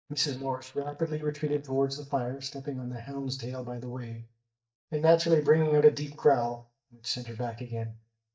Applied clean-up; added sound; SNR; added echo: neural mask model DeepFilterNet 3.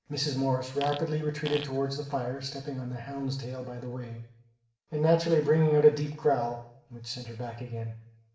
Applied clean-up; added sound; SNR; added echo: none; Fart; 13 dB; reverberation time 0.7 s.